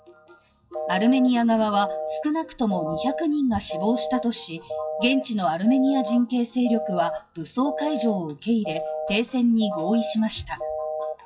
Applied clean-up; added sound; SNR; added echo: classical method WPE with log-MMSE.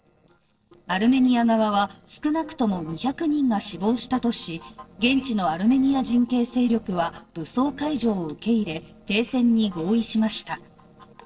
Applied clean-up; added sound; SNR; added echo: neural separator model SepFormer DNS4.